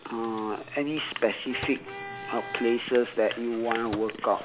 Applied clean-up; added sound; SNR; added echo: none; Microwave oven + Traffic noise, roadway noise / Vehicle horn, car horn, honking; 14 dB; none.